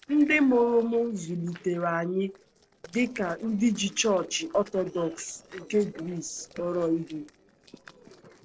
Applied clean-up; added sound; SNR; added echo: neural separator model SepFormer DNS4.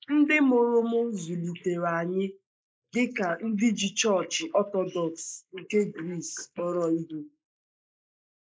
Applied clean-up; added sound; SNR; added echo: neural mask model Resemble Enhance denoiser.